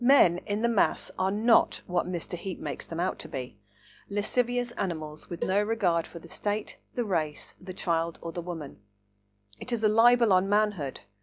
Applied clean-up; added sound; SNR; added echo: none; Cowbell; 13 dB; none.